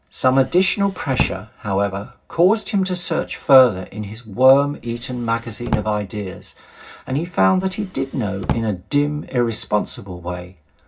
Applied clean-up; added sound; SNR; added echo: none; Drawer open or close; 9 dB; reverberation time 0.4 s.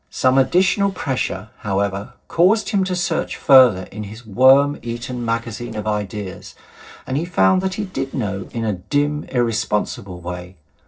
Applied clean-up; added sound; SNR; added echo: neural separator model SepFormer DNS4.